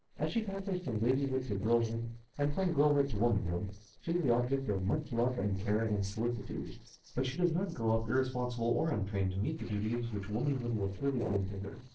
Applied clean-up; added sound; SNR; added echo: neural separator model SepFormer DNS4.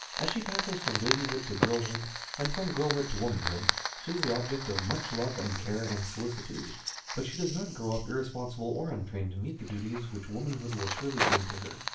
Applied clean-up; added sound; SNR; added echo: none; Fire; 2 dB; reverberation time 0.4 s.